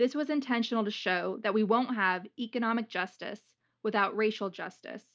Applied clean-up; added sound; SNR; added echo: none; none; none; none.